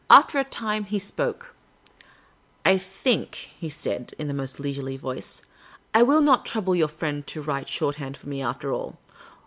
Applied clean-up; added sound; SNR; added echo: none; none; none; none.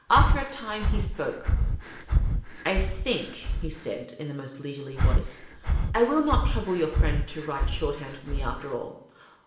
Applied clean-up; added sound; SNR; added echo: none; Breathing; -4 dB; reverberation time 0.7 s.